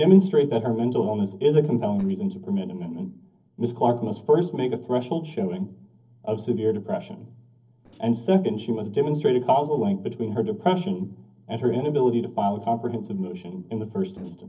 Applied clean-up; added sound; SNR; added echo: neural separator model SepFormer DNS4.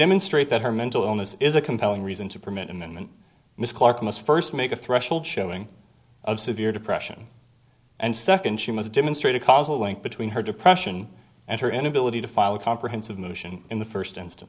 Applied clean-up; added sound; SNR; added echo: none; none; none; none.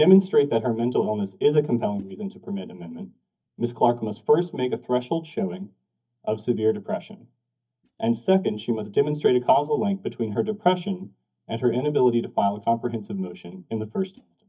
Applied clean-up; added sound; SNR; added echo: neural mask model DeepFilterNet 3.